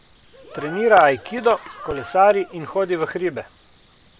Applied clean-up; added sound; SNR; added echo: none; Cheering; 18 dB; none.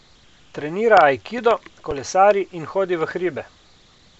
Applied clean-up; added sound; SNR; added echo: none; none; none; none.